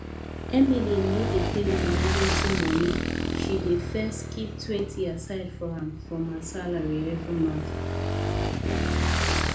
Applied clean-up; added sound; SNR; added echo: none; Motorcycle / Engine; -1 dB; reverberation time 0.4 s.